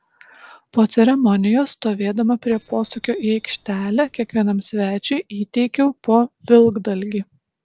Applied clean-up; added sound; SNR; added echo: neural separator model SepFormer DNS4.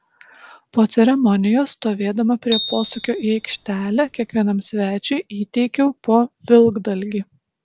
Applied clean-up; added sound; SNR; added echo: none; Bicycle bell; 11 dB; none.